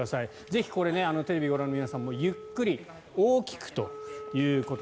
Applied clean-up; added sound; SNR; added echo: none; Wind instrument, woodwind instrument; 16 dB; none.